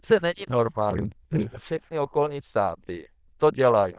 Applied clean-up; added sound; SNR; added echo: neural diffusion model UNIVERSE++.